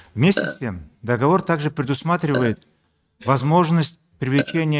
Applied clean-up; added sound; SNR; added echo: neural mask model RNNoise.